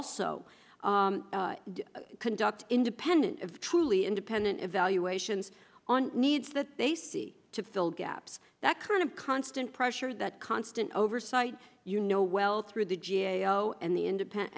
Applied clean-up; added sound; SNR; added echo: none; none; none; none.